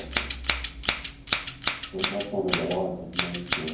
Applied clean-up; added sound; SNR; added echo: none; Scissors; -2 dB; reverberation time 0.9 s.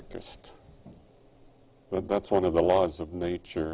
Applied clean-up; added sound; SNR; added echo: none; none; none; none.